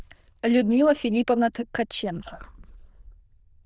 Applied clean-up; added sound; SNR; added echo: neural diffusion model UNIVERSE++.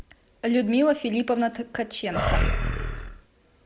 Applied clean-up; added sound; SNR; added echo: none; Animal; -2 dB; none.